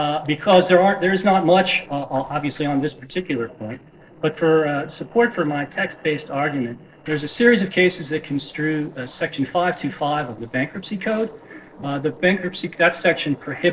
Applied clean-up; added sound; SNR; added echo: neural separator model SepFormer DNS4.